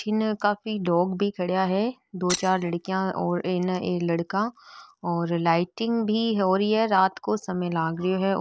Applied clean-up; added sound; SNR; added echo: none; Shatter; 10 dB; none.